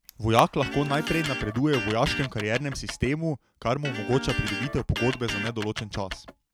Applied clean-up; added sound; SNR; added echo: none; Electric guitar + Camera; 7 dB; none.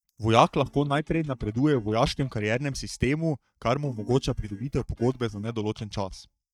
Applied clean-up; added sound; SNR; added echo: neural mask model DeepFilterNet 3.